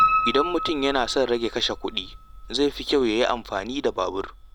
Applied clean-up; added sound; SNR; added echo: none; Piano; 4 dB; none.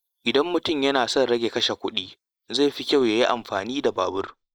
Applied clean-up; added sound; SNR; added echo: neural mask model Resemble Enhance denoiser.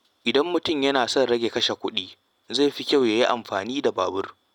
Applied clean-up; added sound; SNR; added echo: none; none; none; none.